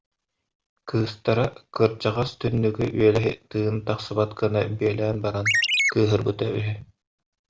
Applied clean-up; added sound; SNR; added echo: none; Chirp, tweet; -4 dB; none.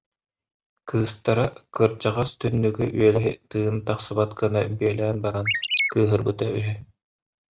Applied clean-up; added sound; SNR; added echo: neural mask model RNNoise.